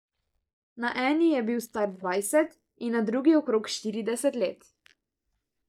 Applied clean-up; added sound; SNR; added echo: neural mask model DeepFilterNet 3.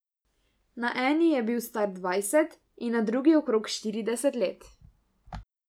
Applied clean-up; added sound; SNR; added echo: none; none; none; none.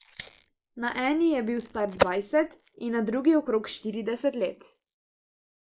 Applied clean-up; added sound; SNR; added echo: neural mask model Resemble Enhance denoiser.